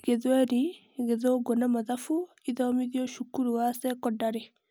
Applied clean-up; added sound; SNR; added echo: none; none; none; none.